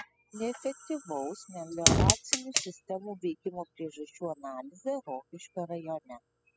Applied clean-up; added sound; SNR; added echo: classical method spectral subtraction.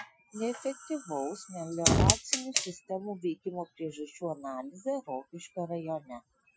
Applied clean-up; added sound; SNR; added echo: classical method Wiener filter.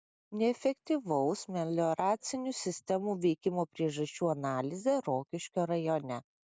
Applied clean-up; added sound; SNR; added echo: none; none; none; none.